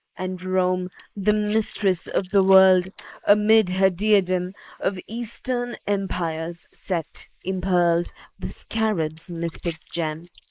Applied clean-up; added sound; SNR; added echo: neural mask model Resemble Enhance denoiser.